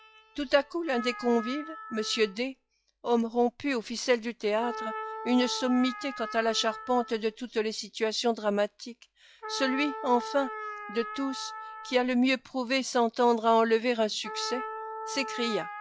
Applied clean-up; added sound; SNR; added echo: classical method log-MMSE.